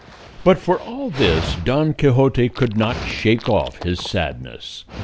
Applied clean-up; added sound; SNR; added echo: none; Dog; 12 dB; none.